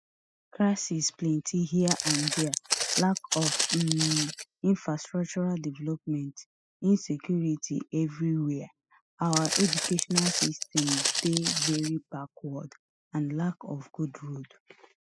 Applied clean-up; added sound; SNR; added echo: classical method spectral subtraction.